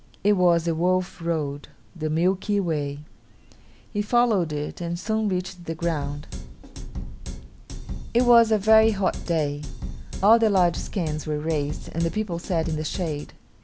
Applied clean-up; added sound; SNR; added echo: none; Drum kit; 8 dB; none.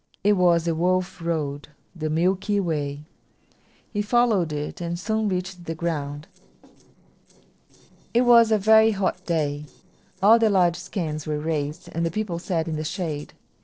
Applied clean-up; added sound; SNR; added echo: neural separator model SepFormer DNS4.